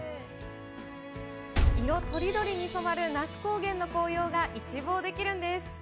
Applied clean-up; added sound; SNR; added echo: none; Liquid; 1 dB; none.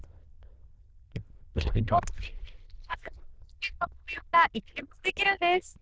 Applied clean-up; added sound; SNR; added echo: neural diffusion model UNIVERSE++.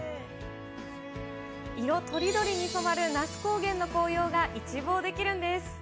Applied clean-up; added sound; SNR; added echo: none; none; none; none.